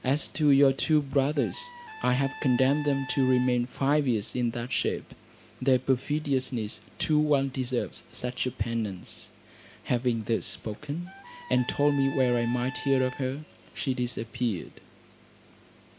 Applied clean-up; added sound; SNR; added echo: none; Trumpet; 16 dB; none.